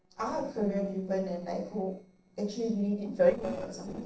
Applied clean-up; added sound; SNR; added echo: neural separator model SepFormer DNS4.